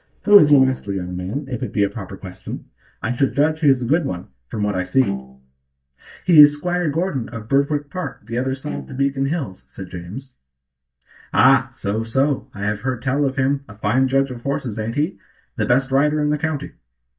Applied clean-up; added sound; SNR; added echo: neural mask model DeepFilterNet 3.